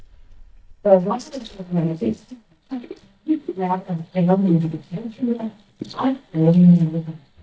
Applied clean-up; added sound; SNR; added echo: neural mask model DeepFilterNet 3.